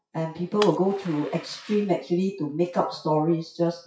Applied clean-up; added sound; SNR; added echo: classical method WPE with log-MMSE.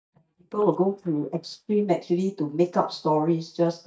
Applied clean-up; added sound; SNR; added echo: neural mask model DeepFilterNet 3.